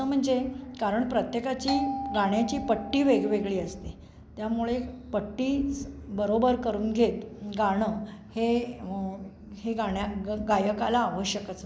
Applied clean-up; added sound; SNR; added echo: none; Doorbell; 8 dB; none.